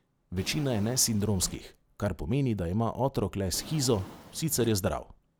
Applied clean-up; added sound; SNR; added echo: none; Drawer open or close; 18 dB; none.